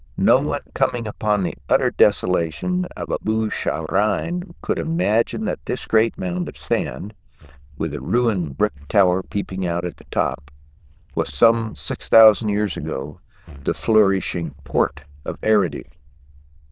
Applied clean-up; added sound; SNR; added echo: neural diffusion model UNIVERSE++.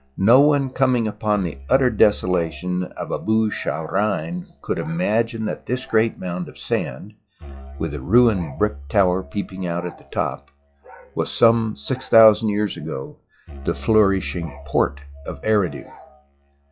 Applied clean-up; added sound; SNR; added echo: classical method log-MMSE.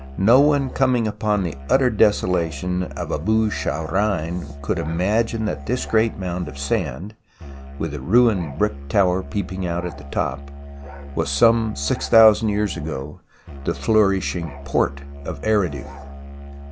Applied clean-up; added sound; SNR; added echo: none; Musical instrument; 12 dB; none.